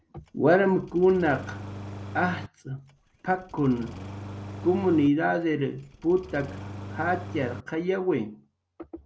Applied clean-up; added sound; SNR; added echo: none; Engine starting; 13 dB; none.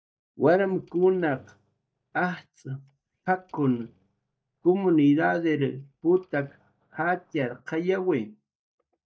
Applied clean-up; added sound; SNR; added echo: neural mask model DeepFilterNet 3.